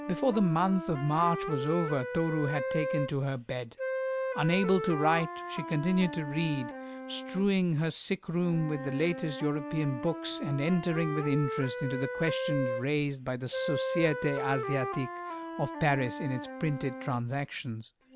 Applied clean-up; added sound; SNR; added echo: none; Wind instrument, woodwind instrument; 6 dB; none.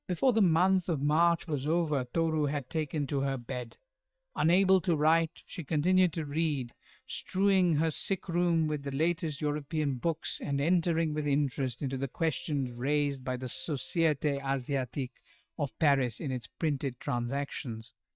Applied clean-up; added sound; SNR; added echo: neural mask model DeepFilterNet 3.